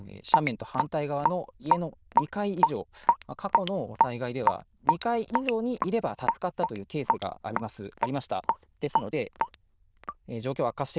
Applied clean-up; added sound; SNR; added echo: neural diffusion model UNIVERSE++.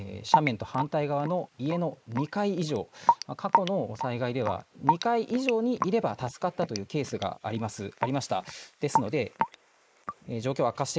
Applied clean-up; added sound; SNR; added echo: neural mask model Resemble Enhance denoiser.